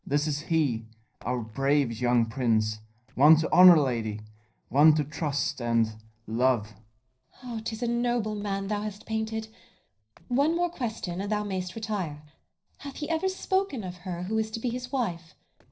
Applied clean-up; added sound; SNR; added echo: neural separator model SepFormer DNS4.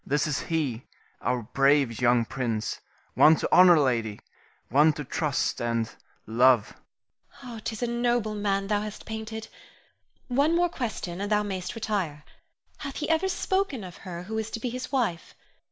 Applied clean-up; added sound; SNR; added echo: none; none; none; none.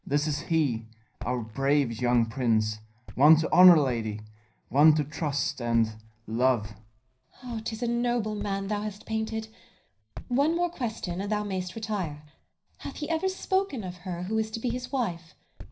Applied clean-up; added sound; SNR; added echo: none; Walk, footsteps; 18 dB; reverberation time 0.4 s.